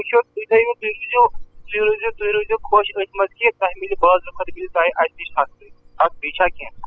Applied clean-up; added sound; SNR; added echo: classical method spectral subtraction.